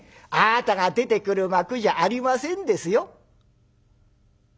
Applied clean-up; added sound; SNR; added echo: none; none; none; none.